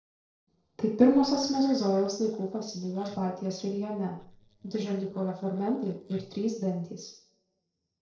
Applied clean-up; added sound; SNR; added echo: neural separator model SepFormer DNS4.